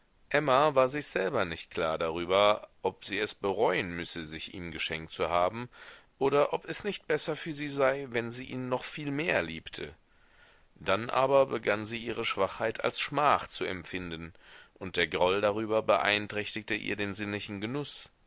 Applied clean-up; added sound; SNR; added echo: none; none; none; none.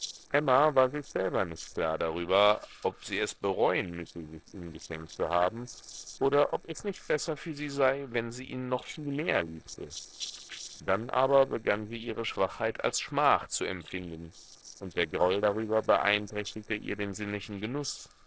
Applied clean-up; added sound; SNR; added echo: neural separator model SepFormer DNS4.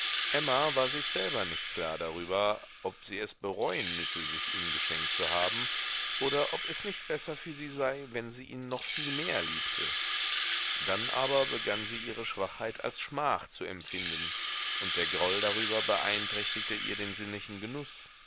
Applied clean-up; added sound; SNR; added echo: none; Rattle (instrument); -4 dB; none.